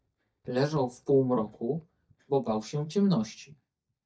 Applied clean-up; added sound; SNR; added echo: neural mask model DeepFilterNet 3.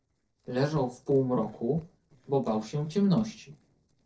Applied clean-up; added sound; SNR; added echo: neural separator model SepFormer DNS4.